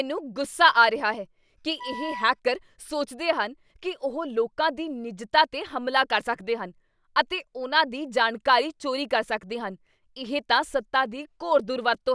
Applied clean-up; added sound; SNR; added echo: none; Wind instrument, woodwind instrument; 11 dB; none.